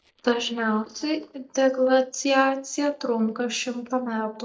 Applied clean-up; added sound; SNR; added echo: neural mask model DeepFilterNet 3.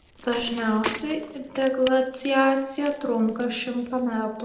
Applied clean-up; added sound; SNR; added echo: none; Bicycle; 14 dB; reverberation time 0.7 s.